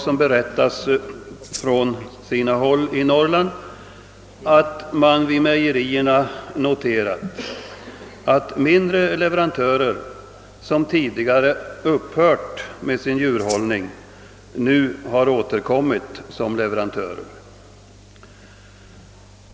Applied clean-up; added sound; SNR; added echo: none; Rattle (instrument); 14 dB; none.